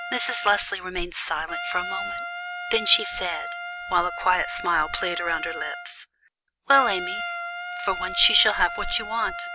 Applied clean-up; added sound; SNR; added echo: none; Trumpet; 7 dB; none.